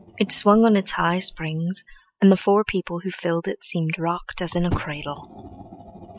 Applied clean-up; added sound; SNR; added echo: classical method log-MMSE.